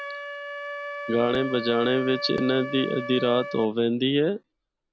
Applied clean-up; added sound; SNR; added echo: none; Wind instrument, woodwind instrument; 10 dB; none.